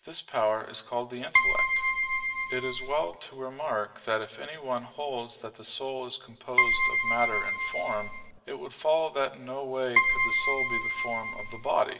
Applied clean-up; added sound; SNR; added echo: none; Keyboard (musical); -5 dB; reverberation time 3.0 s.